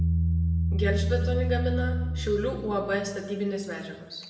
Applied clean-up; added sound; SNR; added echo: none; Bass guitar; -3 dB; reverberation time 1.0 s.